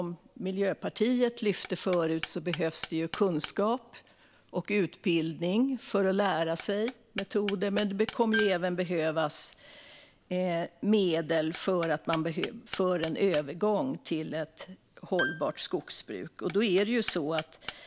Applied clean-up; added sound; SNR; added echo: none; Hammer + Piano; 10 dB; none.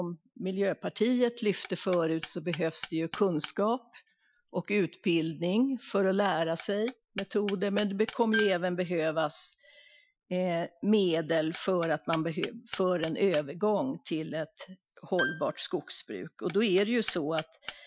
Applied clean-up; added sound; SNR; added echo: classical method Wiener filter.